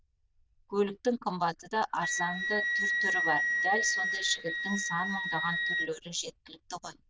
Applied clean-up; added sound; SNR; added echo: neural diffusion model UNIVERSE++.